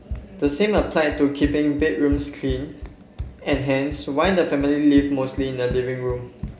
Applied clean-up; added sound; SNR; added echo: none; Run; 12 dB; none.